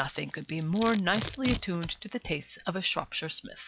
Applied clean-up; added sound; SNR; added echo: classical method log-MMSE.